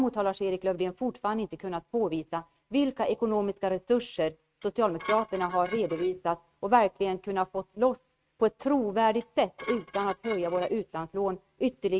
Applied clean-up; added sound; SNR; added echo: neural mask model RNNoise.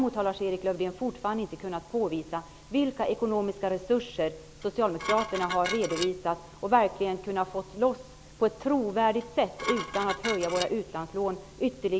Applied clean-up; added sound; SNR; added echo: none; Dishes, pots, and pans; 8 dB; none.